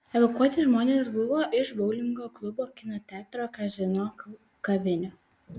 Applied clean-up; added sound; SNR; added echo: none; none; none; none.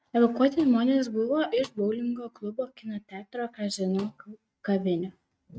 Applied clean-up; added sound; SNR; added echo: neural mask model RNNoise.